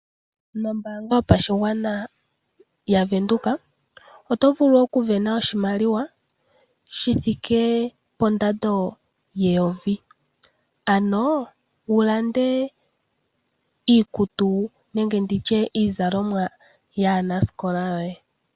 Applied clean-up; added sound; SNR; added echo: none; none; none; none.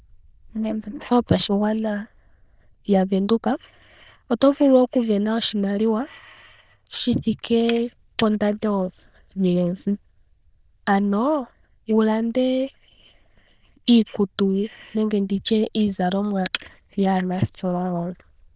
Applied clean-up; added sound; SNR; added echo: neural diffusion model UNIVERSE++.